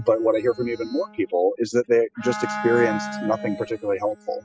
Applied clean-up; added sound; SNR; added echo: classical method spectral subtraction.